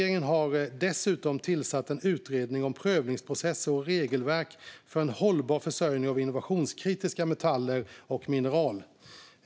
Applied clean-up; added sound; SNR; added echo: none; none; none; none.